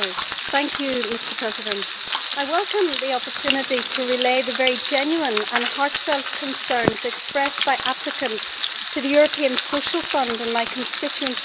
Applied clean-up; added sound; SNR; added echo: none; Frying (food); 3 dB; none.